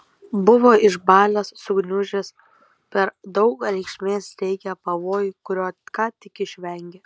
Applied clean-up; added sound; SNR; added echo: none; none; none; none.